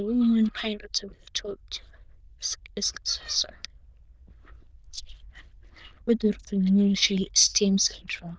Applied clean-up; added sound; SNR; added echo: neural diffusion model UNIVERSE++.